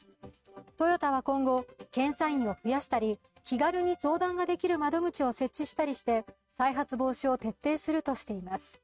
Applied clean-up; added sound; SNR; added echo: neural mask model RNNoise.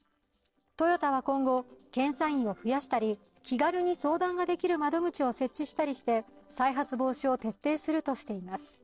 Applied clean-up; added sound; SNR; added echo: neural separator model SepFormer DNS4.